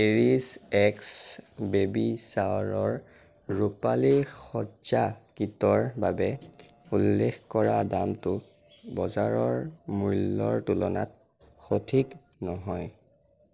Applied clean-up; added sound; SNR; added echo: neural separator model SepFormer DNS4.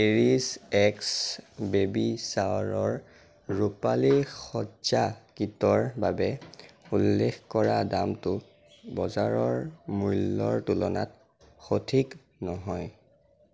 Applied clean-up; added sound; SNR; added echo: none; none; none; none.